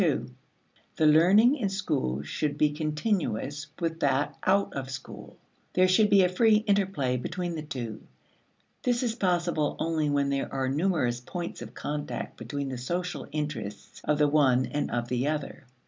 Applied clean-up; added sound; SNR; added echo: none; none; none; none.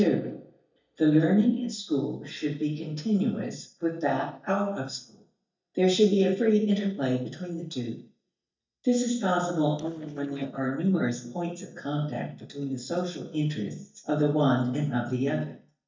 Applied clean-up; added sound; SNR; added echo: neural mask model DeepFilterNet 3.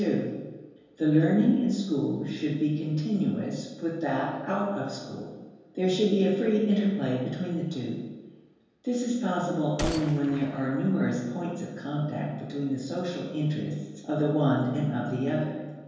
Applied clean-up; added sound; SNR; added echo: none; Gunshot, gunfire; 12 dB; reverberation time 1.2 s.